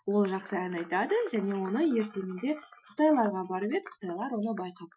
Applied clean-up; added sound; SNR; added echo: classical method Wiener filter.